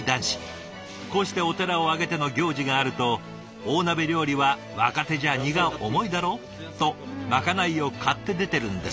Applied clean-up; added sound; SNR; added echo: none; none; none; none.